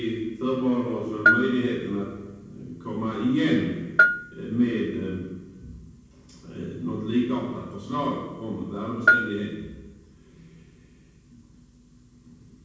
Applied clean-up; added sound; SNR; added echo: none; Bell; -2 dB; reverberation time 1.2 s.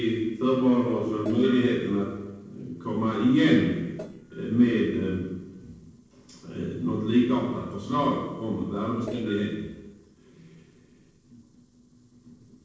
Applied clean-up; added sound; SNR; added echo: neural separator model SepFormer DNS4.